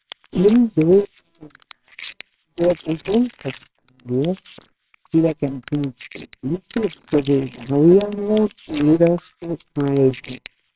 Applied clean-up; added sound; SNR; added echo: neural separator model SepFormer WHAMR!.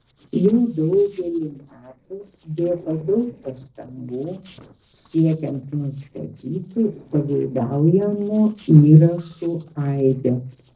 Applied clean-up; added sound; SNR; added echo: neural separator model SepFormer DNS4.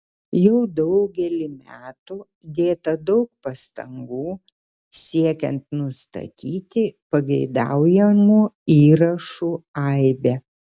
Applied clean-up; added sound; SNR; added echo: none; none; none; none.